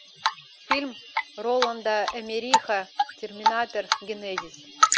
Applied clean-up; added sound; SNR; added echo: none; Drip; -3 dB; none.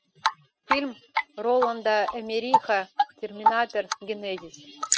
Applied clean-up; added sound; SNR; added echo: neural mask model RNNoise.